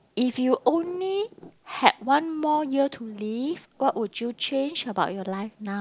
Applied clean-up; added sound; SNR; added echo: none; none; none; none.